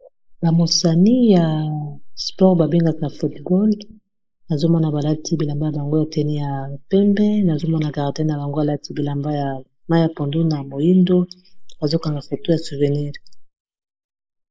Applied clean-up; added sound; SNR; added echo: neural mask model Resemble Enhance denoiser.